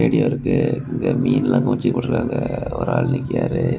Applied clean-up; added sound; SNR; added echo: none; none; none; none.